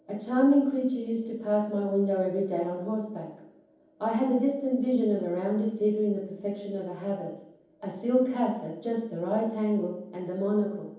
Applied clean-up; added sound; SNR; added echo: none; none; none; reverberation time 0.9 s.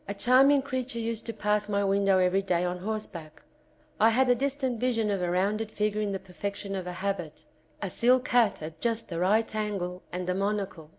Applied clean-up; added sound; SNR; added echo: none; none; none; none.